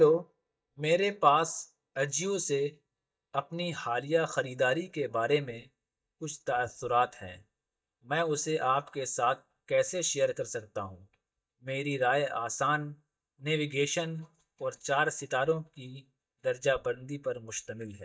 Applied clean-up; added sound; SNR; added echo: neural mask model DeepFilterNet 3.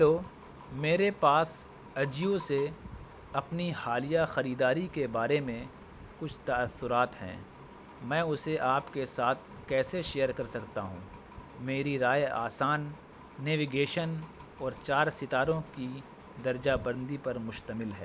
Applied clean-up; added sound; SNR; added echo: none; none; none; none.